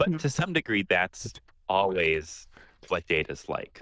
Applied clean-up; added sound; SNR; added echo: neural diffusion model UNIVERSE++.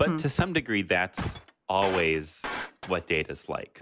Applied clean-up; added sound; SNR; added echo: none; Shatter; 11 dB; none.